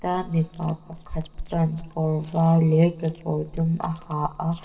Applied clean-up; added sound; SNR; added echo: none; Chewing, mastication; 16 dB; reverberation time 1.9 s.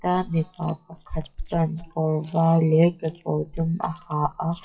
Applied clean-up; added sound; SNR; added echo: classical method WPE with log-MMSE.